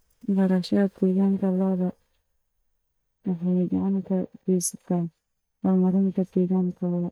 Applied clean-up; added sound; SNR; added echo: neural mask model DeepFilterNet 3.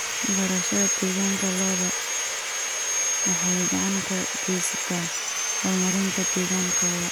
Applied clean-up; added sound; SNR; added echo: none; Sawing; -2 dB; none.